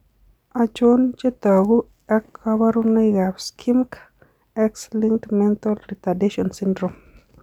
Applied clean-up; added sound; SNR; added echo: none; none; none; none.